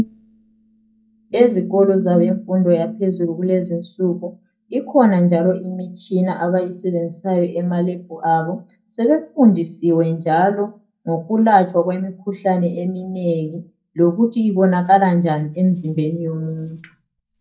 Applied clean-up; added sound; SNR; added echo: neural mask model DeepFilterNet 3.